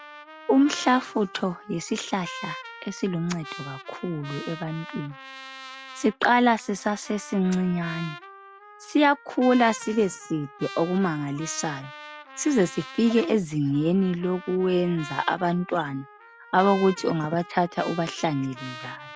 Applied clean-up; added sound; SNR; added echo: none; Trumpet; 16 dB; none.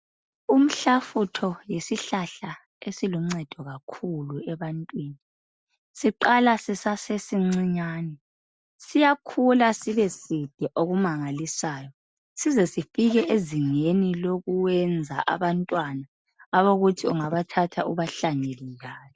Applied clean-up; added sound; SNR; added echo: none; none; none; none.